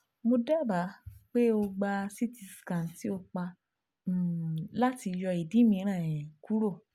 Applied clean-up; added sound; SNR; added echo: none; none; none; none.